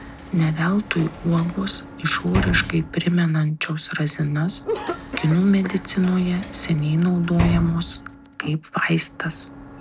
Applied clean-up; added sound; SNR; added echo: none; Cough + Sliding door / Slam; 10 dB; none.